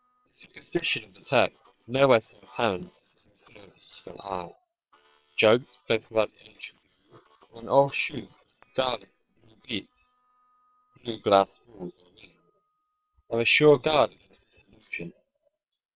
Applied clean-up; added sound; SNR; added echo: neural separator model SepFormer WHAM!.